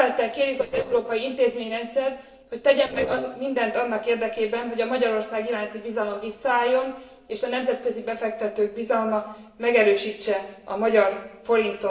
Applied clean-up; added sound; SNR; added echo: neural separator model SepFormer DNS4.